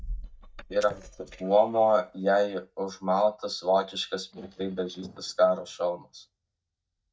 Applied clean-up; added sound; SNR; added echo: neural mask model DeepFilterNet 3.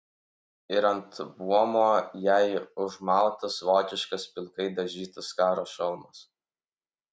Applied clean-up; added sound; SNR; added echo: none; none; none; none.